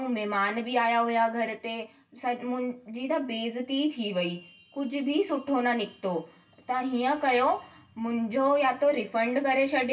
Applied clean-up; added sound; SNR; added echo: none; none; none; reverberation time 0.1 s.